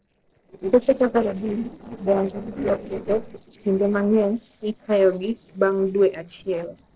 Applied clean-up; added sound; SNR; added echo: neural separator model SepFormer DNS4.